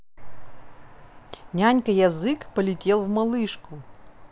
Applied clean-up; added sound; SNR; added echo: none; none; none; none.